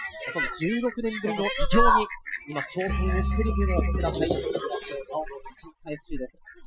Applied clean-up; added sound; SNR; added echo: classical method Wiener filter.